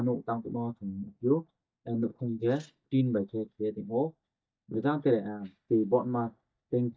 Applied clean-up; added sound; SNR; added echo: neural mask model DeepFilterNet 3.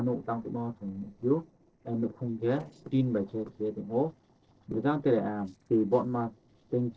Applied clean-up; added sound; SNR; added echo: neural separator model SepFormer DNS4.